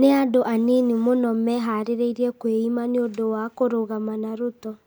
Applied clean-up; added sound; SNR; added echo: none; none; none; none.